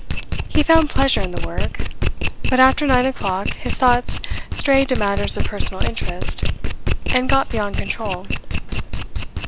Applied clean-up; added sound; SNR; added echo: none; Domestic sounds, home sounds; -2 dB; none.